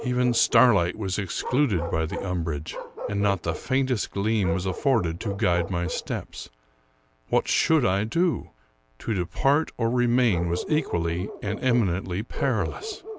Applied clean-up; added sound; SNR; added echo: none; Bark; 13 dB; none.